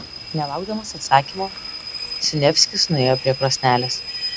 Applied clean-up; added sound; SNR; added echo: none; Rain / Train; 10 dB; none.